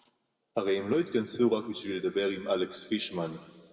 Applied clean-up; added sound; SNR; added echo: none; none; none; reverberation time 1.5 s.